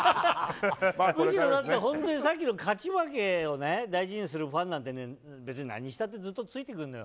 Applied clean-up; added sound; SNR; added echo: none; Bowed string instrument; 18 dB; none.